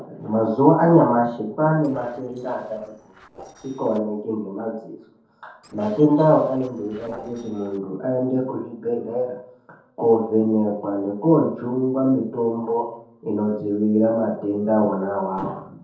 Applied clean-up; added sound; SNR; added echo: neural separator model SepFormer DNS4.